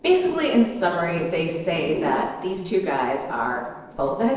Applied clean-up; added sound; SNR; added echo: neural separator model SepFormer DNS4.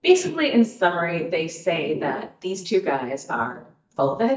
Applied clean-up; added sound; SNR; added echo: neural mask model DeepFilterNet 3.